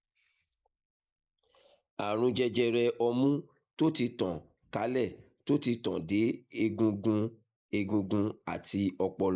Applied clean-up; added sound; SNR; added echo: neural mask model Resemble Enhance denoiser.